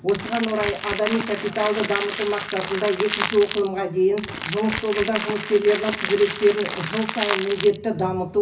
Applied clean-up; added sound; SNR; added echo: none; Crackle; 7 dB; reverberation time 0.4 s.